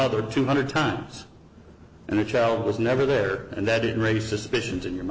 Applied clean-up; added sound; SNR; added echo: none; none; none; none.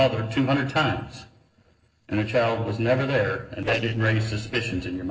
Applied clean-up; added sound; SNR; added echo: neural separator model SepFormer DNS4.